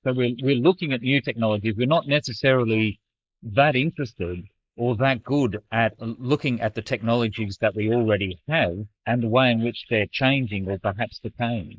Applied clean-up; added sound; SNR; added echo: neural mask model Resemble Enhance denoiser.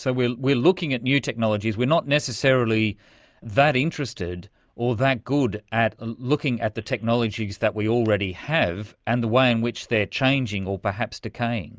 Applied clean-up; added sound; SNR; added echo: none; none; none; none.